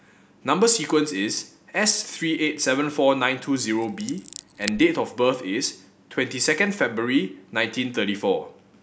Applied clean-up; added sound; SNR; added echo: none; Scissors; 14 dB; none.